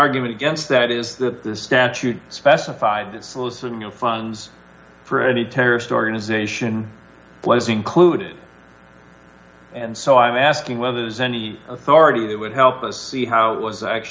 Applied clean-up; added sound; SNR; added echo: none; none; none; none.